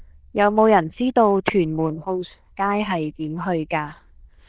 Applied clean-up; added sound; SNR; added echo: neural diffusion model UNIVERSE++.